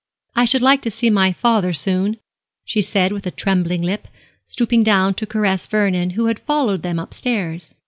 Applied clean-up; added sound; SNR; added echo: none; none; none; none.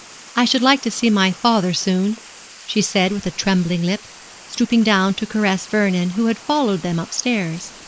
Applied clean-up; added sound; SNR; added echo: neural mask model Resemble Enhance denoiser.